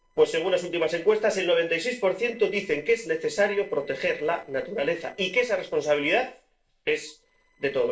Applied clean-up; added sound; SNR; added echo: neural separator model SepFormer DNS4.